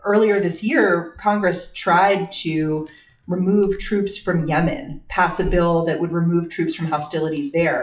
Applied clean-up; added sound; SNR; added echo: classical method WPE with log-MMSE.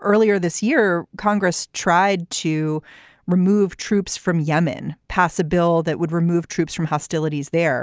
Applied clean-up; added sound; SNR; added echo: none; none; none; none.